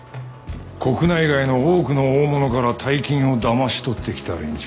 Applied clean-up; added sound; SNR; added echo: none; none; none; none.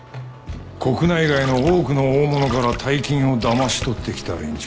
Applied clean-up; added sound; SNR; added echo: none; Splash, splatter; 12 dB; none.